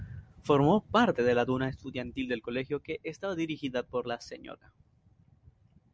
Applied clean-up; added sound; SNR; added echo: none; none; none; none.